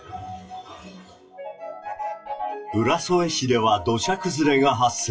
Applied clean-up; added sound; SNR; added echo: classical method WPE with log-MMSE.